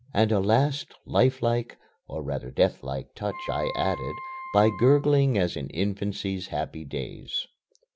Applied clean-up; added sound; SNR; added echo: none; Wind instrument, woodwind instrument; 13 dB; none.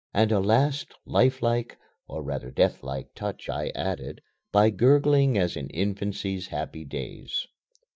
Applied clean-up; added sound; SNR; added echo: neural mask model DeepFilterNet 3.